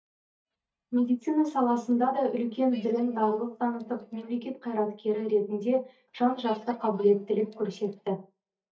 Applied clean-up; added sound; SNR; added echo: neural mask model DeepFilterNet 3.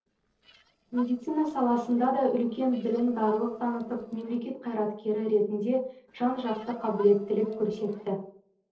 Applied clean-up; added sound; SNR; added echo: neural separator model SepFormer DNS4.